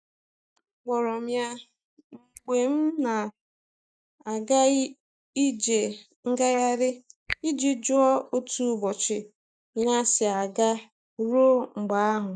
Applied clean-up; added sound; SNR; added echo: neural mask model DeepFilterNet 3.